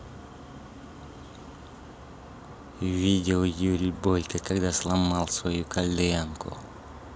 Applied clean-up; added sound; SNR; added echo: none; none; none; none.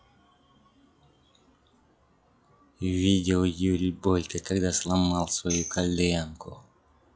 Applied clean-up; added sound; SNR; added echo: classical method log-MMSE.